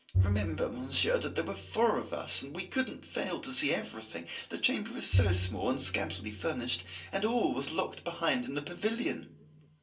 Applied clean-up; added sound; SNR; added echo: none; Bowed string instrument; 6 dB; reverberation time 0.2 s.